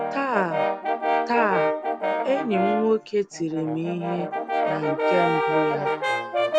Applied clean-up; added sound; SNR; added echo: none; Brass instrument; -2 dB; none.